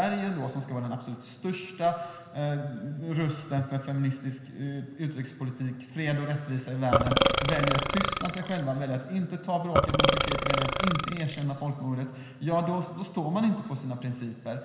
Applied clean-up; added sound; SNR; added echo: none; Burping, eructation; -3 dB; reverberation time 2.4 s.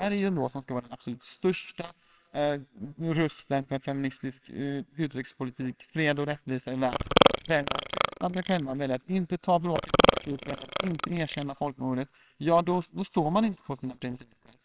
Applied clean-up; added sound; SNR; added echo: neural separator model SepFormer WHAMR!.